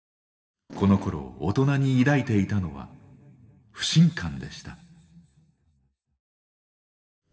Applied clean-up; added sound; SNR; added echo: none; Fart; 11 dB; reverberation time 2.1 s.